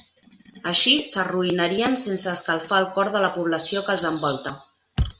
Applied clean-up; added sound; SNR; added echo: none; none; none; none.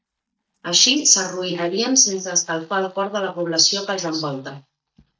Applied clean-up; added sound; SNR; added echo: neural mask model DeepFilterNet 3.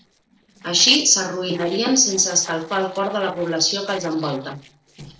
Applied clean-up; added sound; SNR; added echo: neural separator model SepFormer DNS4.